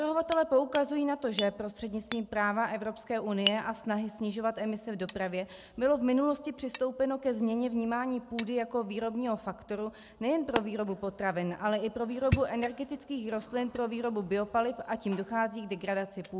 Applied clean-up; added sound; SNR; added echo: none; Hammer; 10 dB; none.